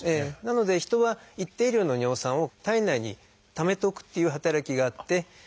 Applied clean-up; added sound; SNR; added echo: none; none; none; none.